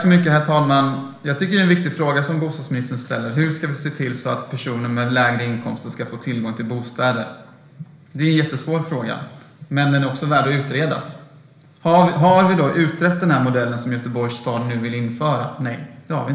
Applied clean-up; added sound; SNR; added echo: none; none; none; reverberation time 0.9 s.